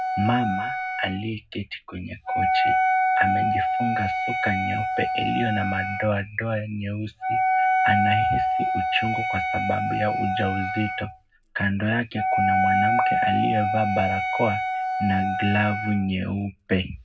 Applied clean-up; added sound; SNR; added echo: none; Wind instrument, woodwind instrument; -2 dB; reverberation time 0.3 s.